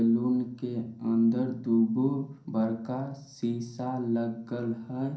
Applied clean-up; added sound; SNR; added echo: none; none; none; reverberation time 0.6 s.